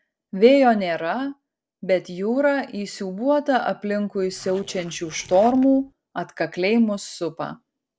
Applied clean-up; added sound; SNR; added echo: neural separator model SepFormer DNS4.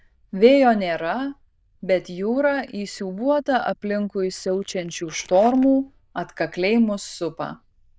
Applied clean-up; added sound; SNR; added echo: neural diffusion model UNIVERSE++.